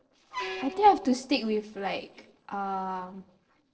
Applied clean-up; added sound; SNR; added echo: neural separator model SepFormer DNS4.